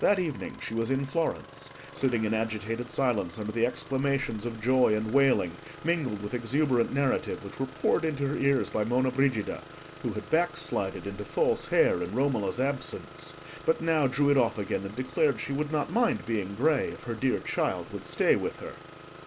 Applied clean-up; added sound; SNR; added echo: none; Engine starting; 18 dB; none.